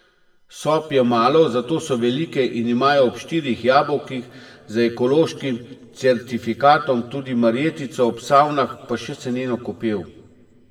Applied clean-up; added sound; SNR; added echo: none; none; none; reverberation time 1.5 s.